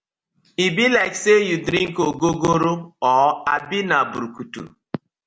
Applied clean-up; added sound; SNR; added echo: none; none; none; none.